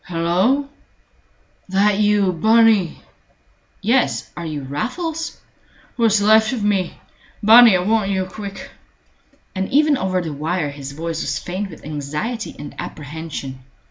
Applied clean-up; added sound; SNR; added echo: none; none; none; none.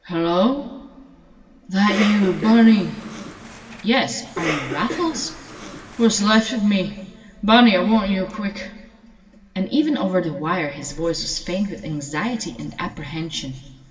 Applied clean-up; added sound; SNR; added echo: none; Cough; 10 dB; reverberation time 2.6 s.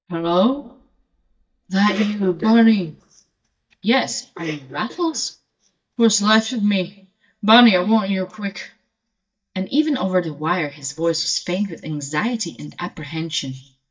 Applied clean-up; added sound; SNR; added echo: neural mask model DeepFilterNet 3.